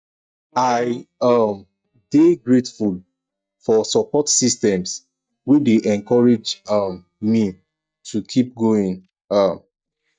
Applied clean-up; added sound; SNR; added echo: neural mask model DeepFilterNet 3.